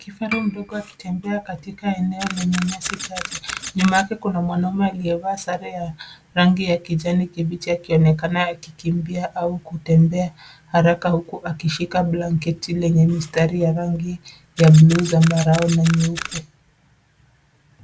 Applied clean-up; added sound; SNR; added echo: none; Piano + Camera; 13 dB; none.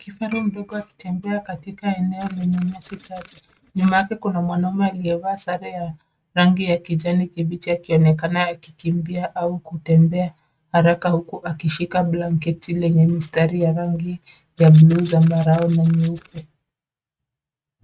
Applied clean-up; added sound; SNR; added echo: neural mask model RNNoise.